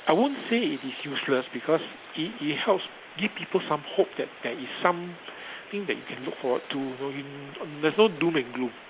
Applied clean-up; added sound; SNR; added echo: neural mask model Resemble Enhance denoiser.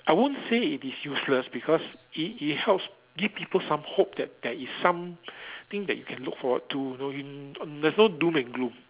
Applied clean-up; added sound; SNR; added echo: none; none; none; none.